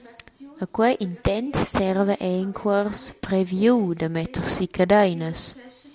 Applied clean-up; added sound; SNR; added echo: none; none; none; none.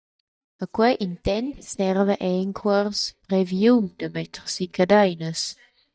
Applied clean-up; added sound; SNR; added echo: neural mask model DeepFilterNet 3.